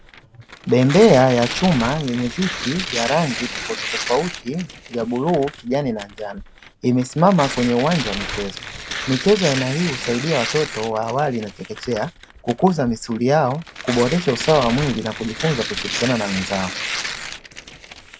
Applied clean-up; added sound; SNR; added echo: none; Tearing; 9 dB; none.